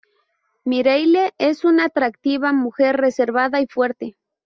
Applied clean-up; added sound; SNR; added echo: none; none; none; none.